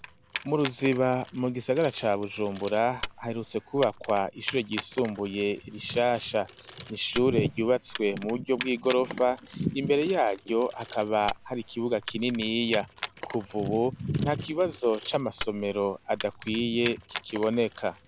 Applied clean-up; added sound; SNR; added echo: none; Keys jangling; 14 dB; none.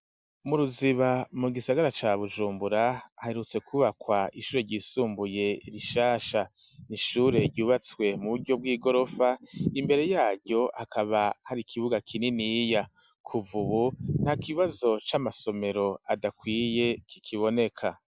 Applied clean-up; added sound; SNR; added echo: none; none; none; none.